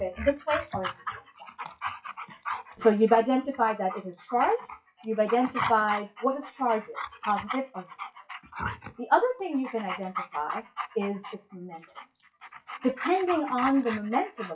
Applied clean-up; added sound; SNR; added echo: classical method WPE with log-MMSE.